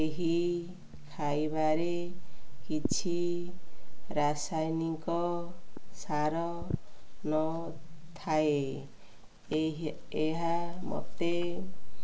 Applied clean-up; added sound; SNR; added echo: none; none; none; none.